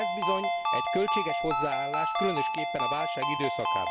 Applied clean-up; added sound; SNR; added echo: none; Ringtone; -4 dB; none.